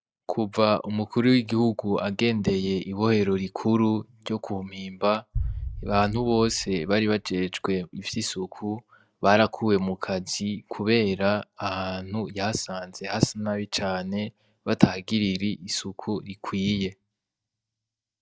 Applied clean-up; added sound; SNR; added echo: neural mask model DeepFilterNet 3.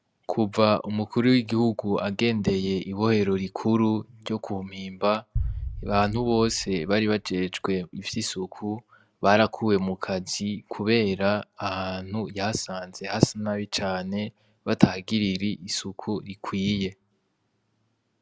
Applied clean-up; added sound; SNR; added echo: none; Boom; 9 dB; none.